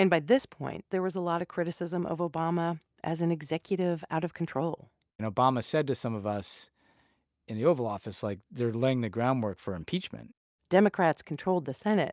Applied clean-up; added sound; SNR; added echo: none; none; none; none.